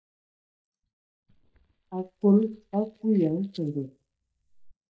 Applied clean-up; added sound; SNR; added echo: neural mask model DeepFilterNet 3.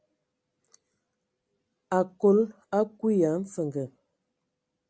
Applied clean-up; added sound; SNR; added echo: none; none; none; none.